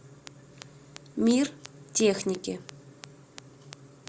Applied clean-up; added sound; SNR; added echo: none; none; none; none.